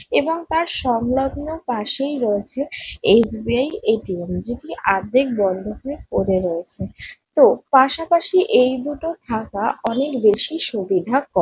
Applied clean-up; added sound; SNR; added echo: none; none; none; none.